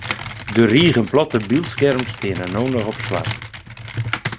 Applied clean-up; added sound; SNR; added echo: none; Computer keyboard; 8 dB; none.